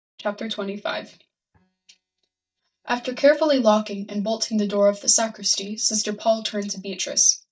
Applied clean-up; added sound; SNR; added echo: neural mask model DeepFilterNet 3.